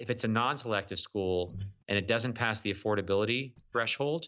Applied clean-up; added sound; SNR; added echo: neural mask model DeepFilterNet 3.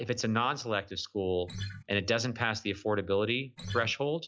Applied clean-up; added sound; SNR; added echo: classical method log-MMSE.